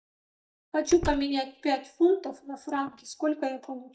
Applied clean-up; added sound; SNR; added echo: neural mask model DeepFilterNet 3.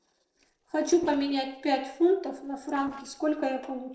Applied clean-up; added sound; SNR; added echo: neural separator model SepFormer DNS4.